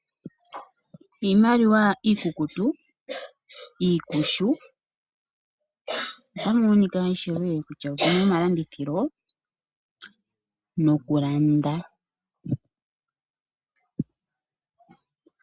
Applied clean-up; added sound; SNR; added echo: none; none; none; none.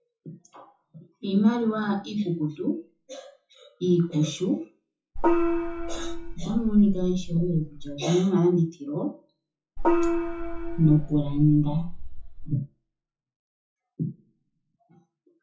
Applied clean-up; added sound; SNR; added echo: classical method WPE with log-MMSE.